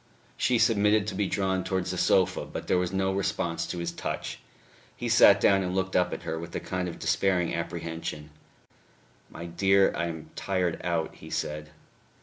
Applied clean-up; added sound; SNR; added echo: none; none; none; none.